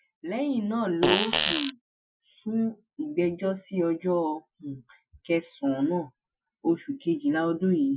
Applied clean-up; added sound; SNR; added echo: classical method Wiener filter.